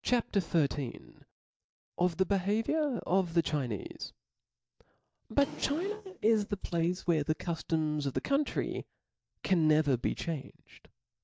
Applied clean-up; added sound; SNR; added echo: neural mask model DeepFilterNet 3.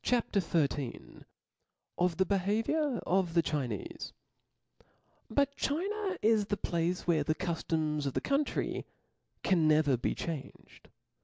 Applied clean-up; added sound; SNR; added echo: none; none; none; none.